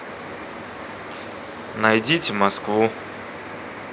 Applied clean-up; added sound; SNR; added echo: none; none; none; none.